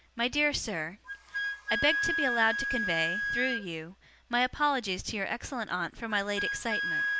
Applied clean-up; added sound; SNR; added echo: none; Wind instrument, woodwind instrument; 3 dB; none.